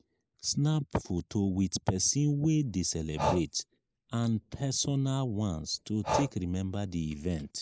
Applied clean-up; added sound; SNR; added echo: neural mask model Resemble Enhance denoiser.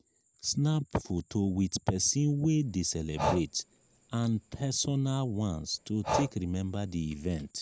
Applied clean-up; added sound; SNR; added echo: none; Breathing; 8 dB; none.